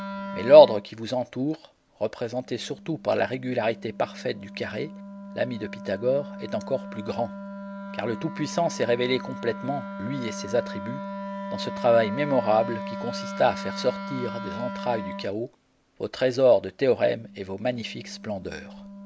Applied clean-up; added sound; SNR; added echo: none; Wind instrument, woodwind instrument; 11 dB; none.